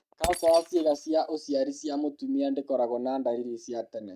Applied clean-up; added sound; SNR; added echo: neural mask model RNNoise.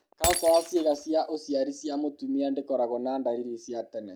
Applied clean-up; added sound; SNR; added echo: none; Shatter; 12 dB; none.